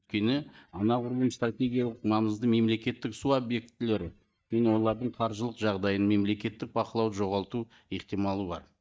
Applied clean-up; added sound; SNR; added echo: neural mask model DeepFilterNet 3.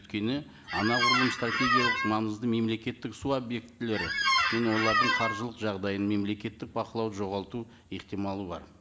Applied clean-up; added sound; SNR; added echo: none; Squeak; -4 dB; none.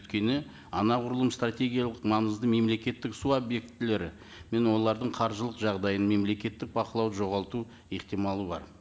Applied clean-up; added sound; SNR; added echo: none; none; none; none.